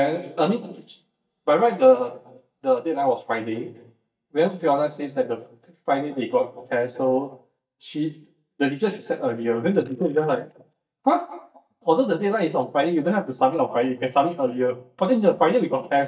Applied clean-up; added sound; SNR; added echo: neural mask model DeepFilterNet 3.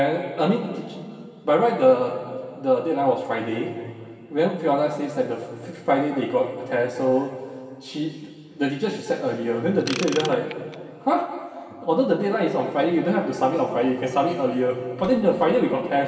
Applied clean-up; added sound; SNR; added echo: none; Ratchet, pawl / Tools; 12 dB; reverberation time 2.4 s.